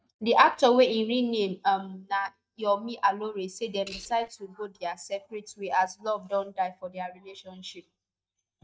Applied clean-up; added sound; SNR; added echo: neural mask model DeepFilterNet 3.